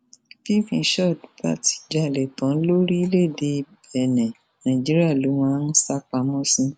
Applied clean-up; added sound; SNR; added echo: none; none; none; none.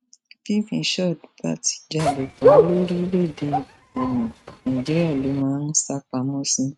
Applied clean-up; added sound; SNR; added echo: neural mask model RNNoise.